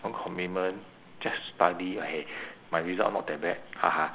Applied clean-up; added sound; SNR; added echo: none; none; none; none.